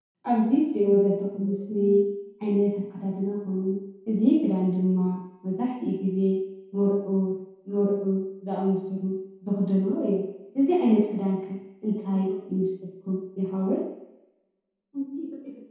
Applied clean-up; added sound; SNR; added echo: none; none; none; reverberation time 0.8 s.